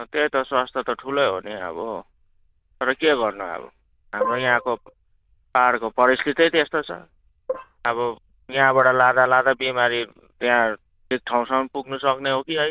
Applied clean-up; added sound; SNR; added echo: neural diffusion model UNIVERSE++.